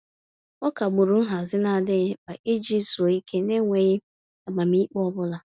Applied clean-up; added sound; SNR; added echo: none; none; none; none.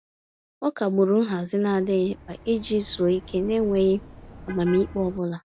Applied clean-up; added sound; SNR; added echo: none; Car passing by; 18 dB; none.